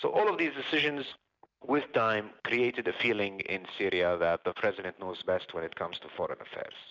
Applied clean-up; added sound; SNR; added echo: neural mask model Resemble Enhance denoiser.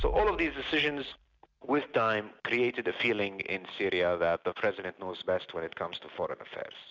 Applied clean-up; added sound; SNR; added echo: none; Bass drum; 14 dB; none.